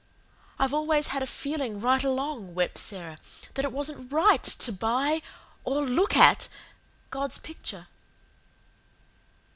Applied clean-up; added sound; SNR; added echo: none; none; none; none.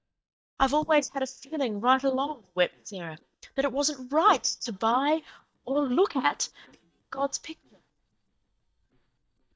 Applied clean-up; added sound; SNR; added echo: neural mask model DeepFilterNet 3.